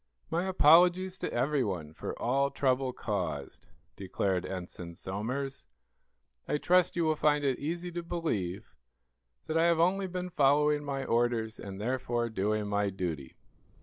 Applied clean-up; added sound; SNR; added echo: none; none; none; none.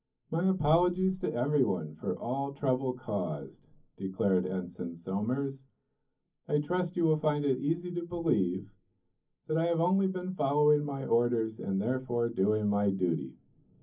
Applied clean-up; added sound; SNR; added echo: none; none; none; reverberation time 0.3 s.